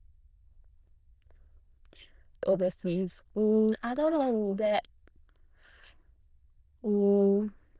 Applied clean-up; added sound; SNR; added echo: neural diffusion model UNIVERSE++.